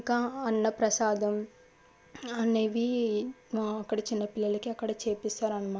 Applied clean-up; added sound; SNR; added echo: none; none; none; none.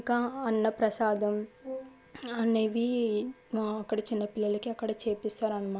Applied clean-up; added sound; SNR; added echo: none; Brass instrument; 16 dB; none.